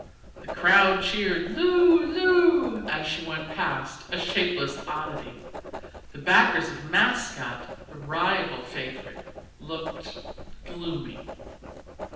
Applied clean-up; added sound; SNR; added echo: none; Writing; 14 dB; reverberation time 0.9 s.